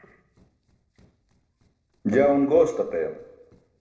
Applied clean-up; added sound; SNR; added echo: neural separator model SepFormer DNS4.